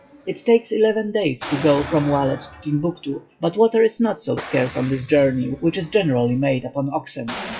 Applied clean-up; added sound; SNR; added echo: classical method WPE with log-MMSE.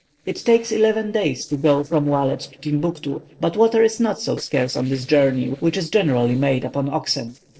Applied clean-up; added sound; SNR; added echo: neural separator model SepFormer DNS4.